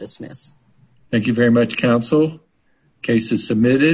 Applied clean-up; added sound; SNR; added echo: none; none; none; none.